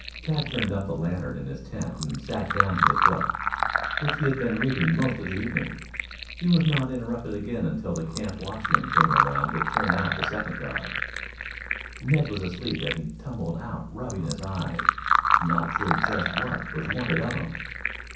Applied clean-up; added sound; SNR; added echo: none; Fill (with liquid); 0 dB; reverberation time 0.6 s.